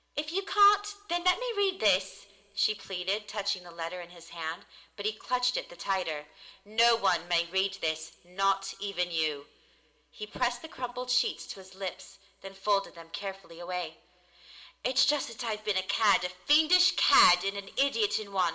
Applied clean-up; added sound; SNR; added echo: none; none; none; reverberation time 1.1 s.